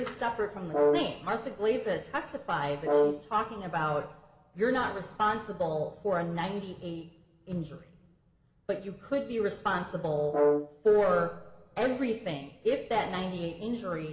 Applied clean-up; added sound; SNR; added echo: none; Brass instrument; 0 dB; reverberation time 1.2 s.